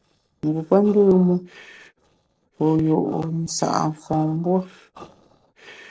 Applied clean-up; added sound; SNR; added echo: neural separator model SepFormer DNS4.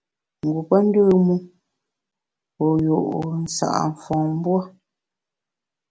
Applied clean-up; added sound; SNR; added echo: none; none; none; none.